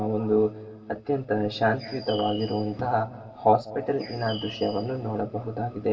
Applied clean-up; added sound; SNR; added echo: none; Bird; 16 dB; reverberation time 2.9 s.